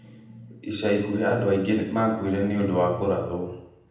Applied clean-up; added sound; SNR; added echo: none; none; none; reverberation time 0.8 s.